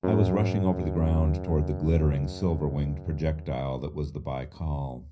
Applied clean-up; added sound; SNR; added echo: none; Keyboard (musical); 7 dB; reverberation time 0.4 s.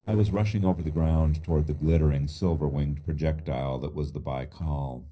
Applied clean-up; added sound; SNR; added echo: neural separator model SepFormer DNS4.